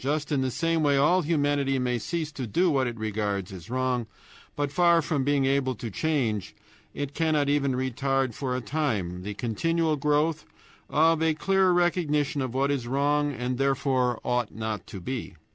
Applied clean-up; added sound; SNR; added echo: none; none; none; none.